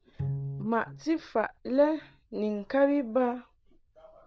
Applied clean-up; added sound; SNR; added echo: neural diffusion model UNIVERSE++.